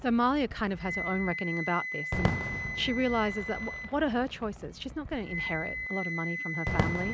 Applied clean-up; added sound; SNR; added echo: none; Wind instrument, woodwind instrument + Fireworks; 3 dB; none.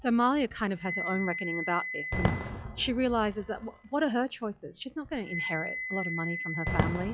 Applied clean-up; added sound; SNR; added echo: classical method log-MMSE.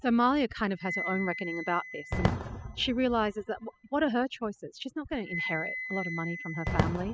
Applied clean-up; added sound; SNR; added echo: classical method spectral subtraction.